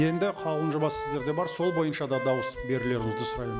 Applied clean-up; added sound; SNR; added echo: none; Wind instrument, woodwind instrument; 7 dB; none.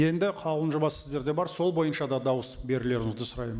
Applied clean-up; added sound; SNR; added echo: none; none; none; none.